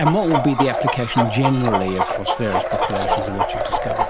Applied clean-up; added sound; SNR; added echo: none; Domestic sounds, home sounds + Chicken, rooster; 0 dB; none.